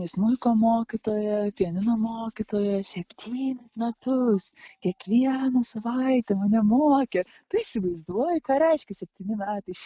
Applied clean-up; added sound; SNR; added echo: neural mask model DeepFilterNet 3.